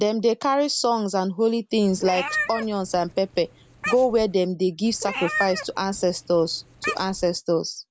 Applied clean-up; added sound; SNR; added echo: none; Meow; 9 dB; none.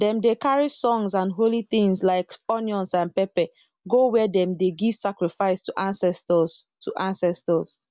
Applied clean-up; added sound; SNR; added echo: none; none; none; none.